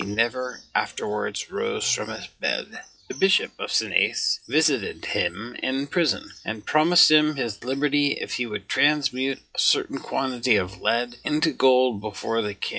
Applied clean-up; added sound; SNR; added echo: classical method WPE with log-MMSE.